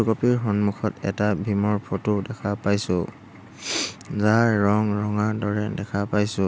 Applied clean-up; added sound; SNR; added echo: none; none; none; none.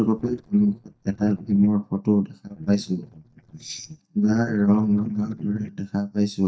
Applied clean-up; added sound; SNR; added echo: neural mask model DeepFilterNet 3.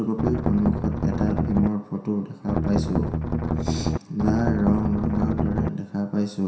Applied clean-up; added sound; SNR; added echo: none; Strum; -1 dB; reverberation time 0.7 s.